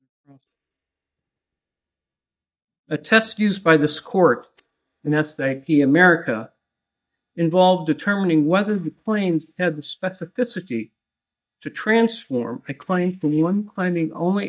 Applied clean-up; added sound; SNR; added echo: neural mask model DeepFilterNet 3.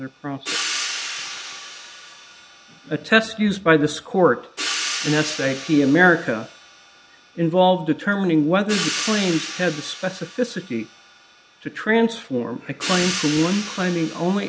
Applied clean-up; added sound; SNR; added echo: none; Hi-hat; 10 dB; none.